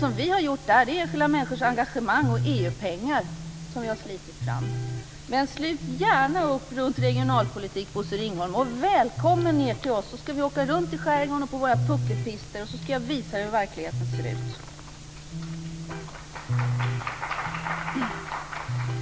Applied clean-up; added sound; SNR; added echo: none; Electric guitar; 5 dB; none.